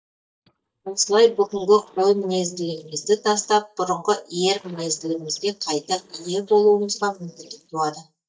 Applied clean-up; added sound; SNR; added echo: neural mask model DeepFilterNet 3.